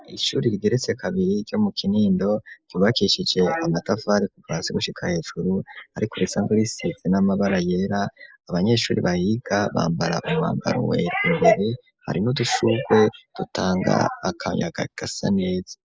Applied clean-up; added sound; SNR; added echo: neural mask model Resemble Enhance denoiser.